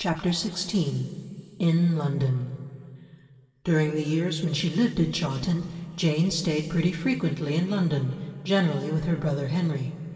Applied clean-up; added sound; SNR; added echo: none; none; none; reverberation time 2.6 s.